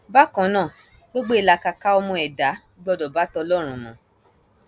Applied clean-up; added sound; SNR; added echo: none; none; none; none.